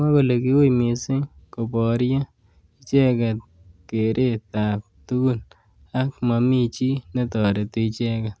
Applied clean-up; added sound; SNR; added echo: none; none; none; none.